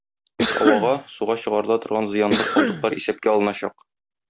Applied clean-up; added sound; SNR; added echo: none; Cough; 1 dB; none.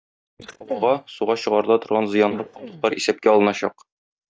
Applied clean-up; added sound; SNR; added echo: neural mask model DeepFilterNet 3.